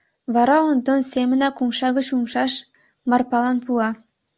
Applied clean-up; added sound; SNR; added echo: none; none; none; none.